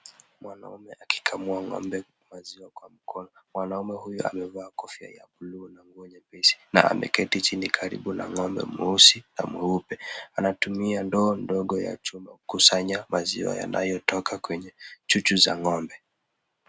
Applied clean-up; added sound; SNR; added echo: none; none; none; none.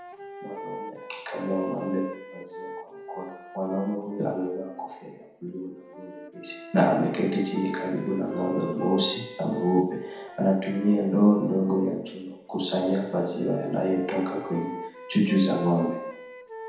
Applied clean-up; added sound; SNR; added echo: none; Wind instrument, woodwind instrument; 13 dB; reverberation time 0.9 s.